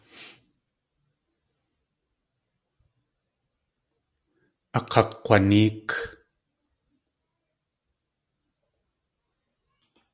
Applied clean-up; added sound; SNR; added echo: none; none; none; none.